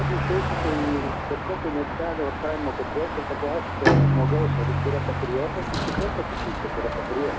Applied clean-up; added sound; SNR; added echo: none; Car passing by / Traffic noise, roadway noise / Engine + Bowed string instrument; -4 dB; none.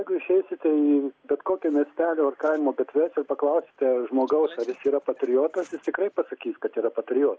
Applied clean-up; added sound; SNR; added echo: none; none; none; none.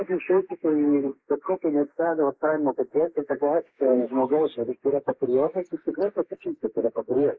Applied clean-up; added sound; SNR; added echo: neural mask model Resemble Enhance denoiser.